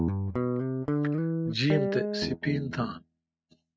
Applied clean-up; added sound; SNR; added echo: neural mask model RNNoise.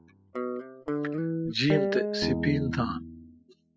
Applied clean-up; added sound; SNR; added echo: classical method spectral subtraction.